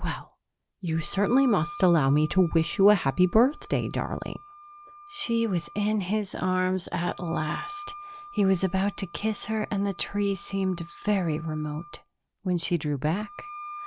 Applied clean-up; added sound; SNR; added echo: none; Wind instrument, woodwind instrument; 18 dB; none.